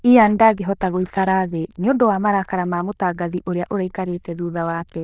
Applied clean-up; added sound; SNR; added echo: neural diffusion model UNIVERSE++.